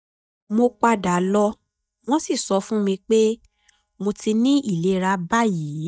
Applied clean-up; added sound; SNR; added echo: neural mask model DeepFilterNet 3.